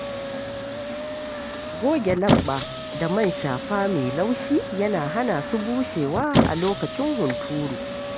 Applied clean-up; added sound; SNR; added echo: none; Squeak; 2 dB; none.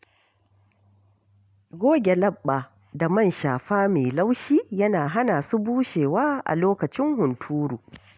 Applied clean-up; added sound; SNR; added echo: none; none; none; none.